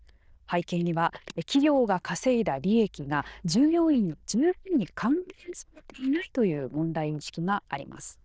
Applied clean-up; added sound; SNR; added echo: neural diffusion model UNIVERSE++.